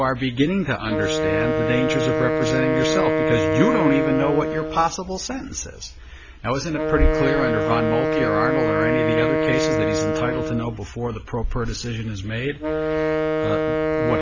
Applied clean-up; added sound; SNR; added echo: none; Wind instrument, woodwind instrument; -1 dB; none.